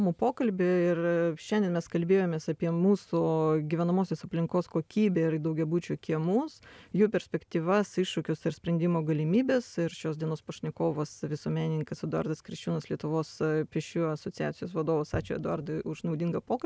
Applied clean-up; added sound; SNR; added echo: none; none; none; none.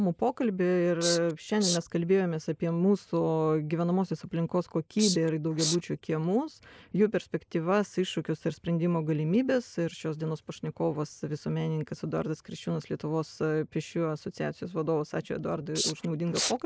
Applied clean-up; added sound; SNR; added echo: neural mask model Resemble Enhance denoiser.